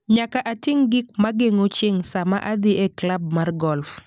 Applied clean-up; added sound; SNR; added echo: none; none; none; none.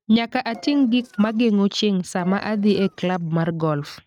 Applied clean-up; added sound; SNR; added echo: neural mask model RNNoise.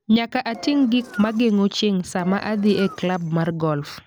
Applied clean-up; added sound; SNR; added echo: none; Engine; 19 dB; none.